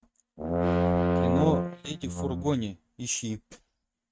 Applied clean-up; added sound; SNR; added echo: neural mask model RNNoise.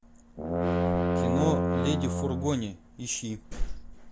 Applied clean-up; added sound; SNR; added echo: none; Brass instrument; -3 dB; none.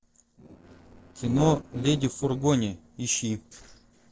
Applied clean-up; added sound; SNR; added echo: neural separator model SepFormer DNS4.